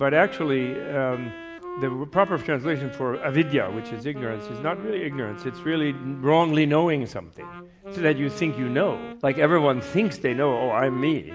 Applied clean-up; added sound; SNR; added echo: none; Wind instrument, woodwind instrument; 14 dB; none.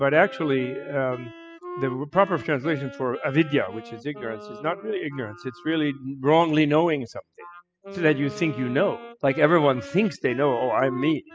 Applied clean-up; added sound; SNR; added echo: classical method spectral subtraction.